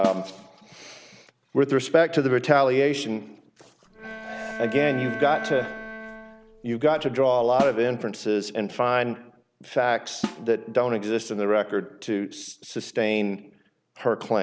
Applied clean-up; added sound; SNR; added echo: none; Bowed string instrument + Snare drum; 12 dB; none.